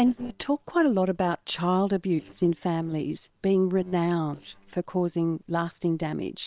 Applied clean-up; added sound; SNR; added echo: neural separator model SepFormer WHAM!.